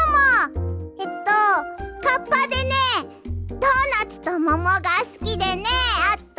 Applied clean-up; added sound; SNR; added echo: none; none; none; none.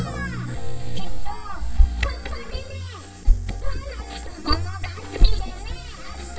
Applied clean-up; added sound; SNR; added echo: neural mask model DeepFilterNet 3.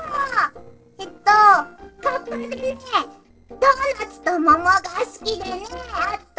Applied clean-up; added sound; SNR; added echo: neural separator model SepFormer DNS4.